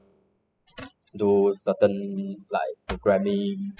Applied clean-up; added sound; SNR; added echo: classical method spectral subtraction.